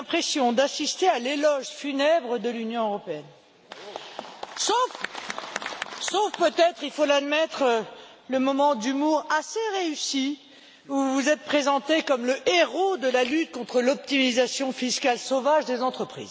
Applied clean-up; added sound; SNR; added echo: none; none; none; none.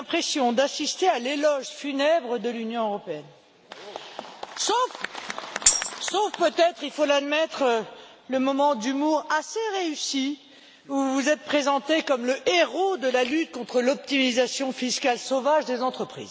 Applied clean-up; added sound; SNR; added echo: none; Tambourine; 1 dB; none.